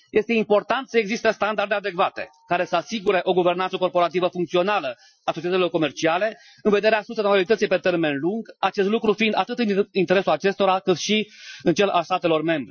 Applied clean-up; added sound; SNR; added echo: classical method Wiener filter.